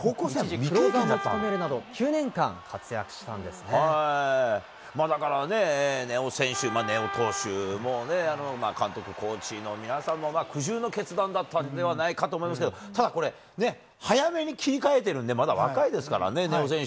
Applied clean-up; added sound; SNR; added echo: none; Wind instrument, woodwind instrument; 9 dB; none.